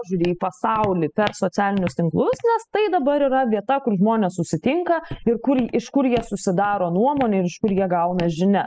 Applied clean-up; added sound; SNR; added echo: classical method spectral subtraction.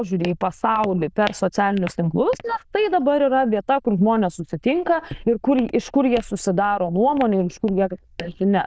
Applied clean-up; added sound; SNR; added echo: neural diffusion model UNIVERSE++.